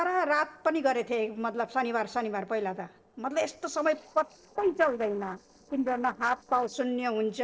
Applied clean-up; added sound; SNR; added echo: neural separator model SepFormer DNS4.